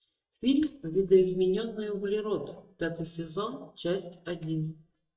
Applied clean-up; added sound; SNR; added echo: neural mask model DeepFilterNet 3.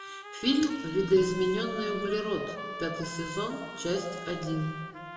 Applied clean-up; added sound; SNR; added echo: none; Trumpet; 11 dB; reverberation time 2.0 s.